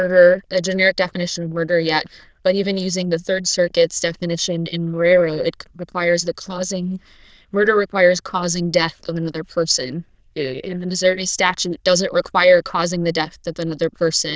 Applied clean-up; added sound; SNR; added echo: neural diffusion model UNIVERSE++.